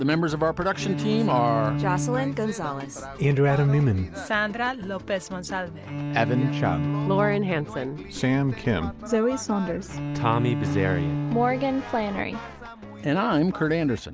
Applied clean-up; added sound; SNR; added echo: none; Bowed string instrument; 6 dB; none.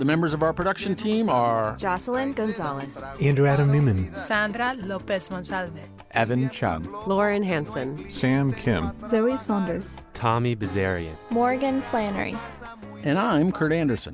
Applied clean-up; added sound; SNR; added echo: none; none; none; none.